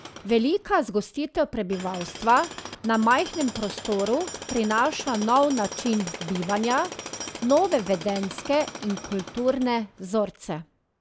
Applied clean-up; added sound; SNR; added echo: none; Tools; 12 dB; none.